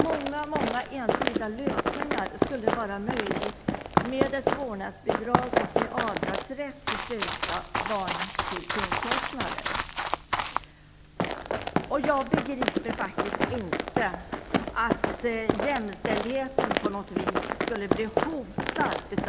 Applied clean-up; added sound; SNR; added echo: none; Run; -3 dB; none.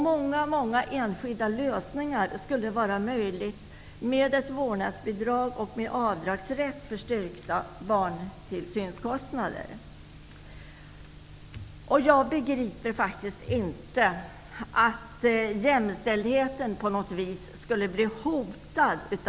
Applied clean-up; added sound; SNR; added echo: none; none; none; none.